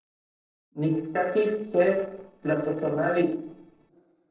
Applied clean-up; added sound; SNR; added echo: neural separator model SepFormer DNS4.